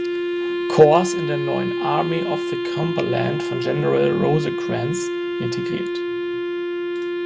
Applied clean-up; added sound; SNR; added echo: none; Wind instrument, woodwind instrument; 1 dB; none.